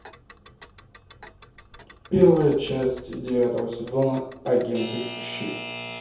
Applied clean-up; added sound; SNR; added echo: none; Alarm / Clock; 15 dB; reverberation time 0.7 s.